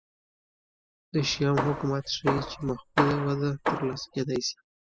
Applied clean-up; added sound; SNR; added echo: classical method spectral subtraction.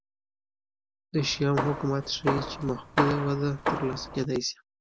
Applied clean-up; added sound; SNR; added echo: none; Hammer; 3 dB; none.